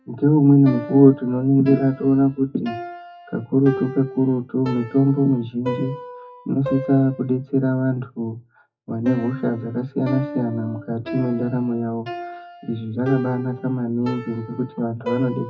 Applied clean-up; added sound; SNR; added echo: classical method WPE with log-MMSE.